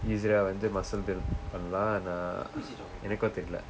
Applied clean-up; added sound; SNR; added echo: none; none; none; none.